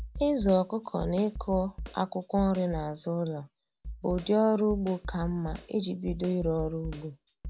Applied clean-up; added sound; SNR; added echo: none; Snare drum; 12 dB; none.